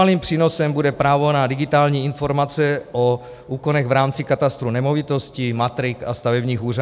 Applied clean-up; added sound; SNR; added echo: none; none; none; none.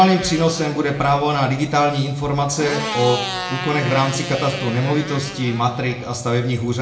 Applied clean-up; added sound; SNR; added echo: none; Motorcycle; 11 dB; reverberation time 0.7 s.